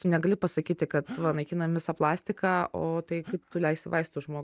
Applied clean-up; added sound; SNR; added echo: neural mask model DeepFilterNet 3.